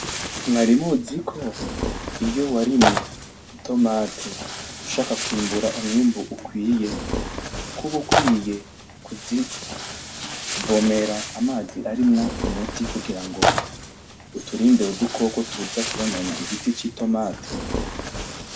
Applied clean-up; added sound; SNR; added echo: none; Tearing; 5 dB; reverberation time 0.2 s.